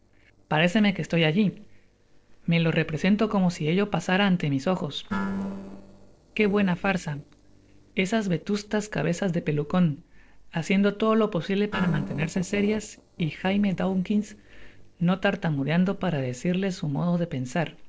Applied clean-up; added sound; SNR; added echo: neural separator model SepFormer DNS4.